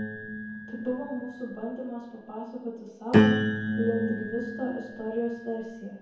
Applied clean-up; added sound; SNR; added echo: none; Piano; -4 dB; reverberation time 0.9 s.